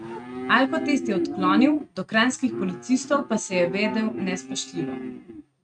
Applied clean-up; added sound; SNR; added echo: neural mask model RNNoise.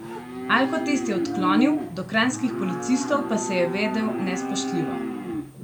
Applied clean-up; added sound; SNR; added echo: none; Livestock, farm animals, working animals; 3 dB; none.